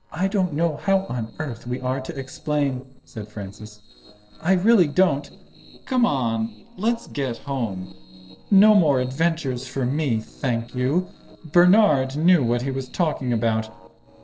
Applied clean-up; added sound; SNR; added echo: neural separator model SepFormer DNS4.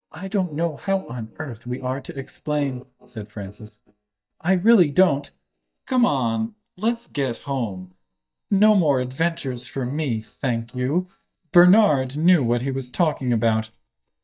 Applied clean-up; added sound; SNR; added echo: neural mask model DeepFilterNet 3.